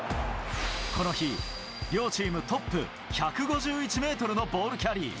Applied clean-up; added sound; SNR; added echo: none; Keyboard (musical); 19 dB; none.